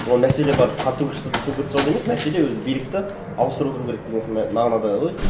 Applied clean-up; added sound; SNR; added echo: none; Slam; 9 dB; none.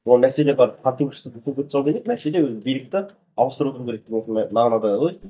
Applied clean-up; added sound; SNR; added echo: neural mask model DeepFilterNet 3.